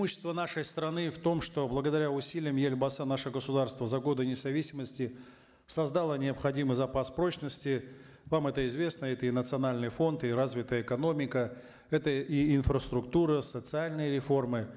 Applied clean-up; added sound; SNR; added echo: none; none; none; none.